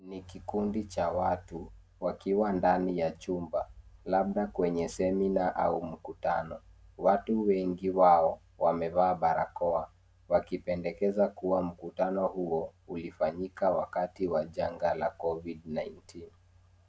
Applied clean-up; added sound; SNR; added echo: none; none; none; none.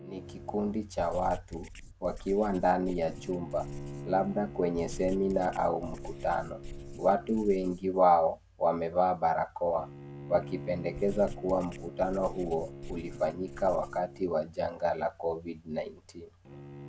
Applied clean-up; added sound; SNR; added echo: none; Writing + Bowed string instrument; 13 dB; none.